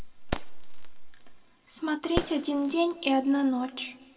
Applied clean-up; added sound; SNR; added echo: none; Fireworks; 10 dB; reverberation time 1.9 s.